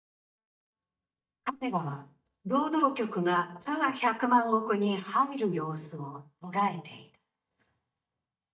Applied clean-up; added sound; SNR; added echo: neural mask model DeepFilterNet 3.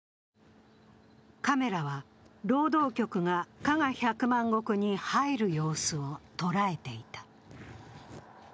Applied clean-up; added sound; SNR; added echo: none; none; none; none.